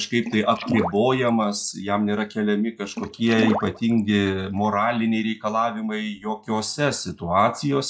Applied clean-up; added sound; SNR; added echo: classical method log-MMSE.